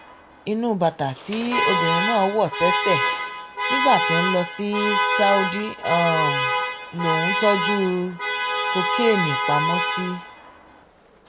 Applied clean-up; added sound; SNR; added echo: none; Alarm; 0 dB; none.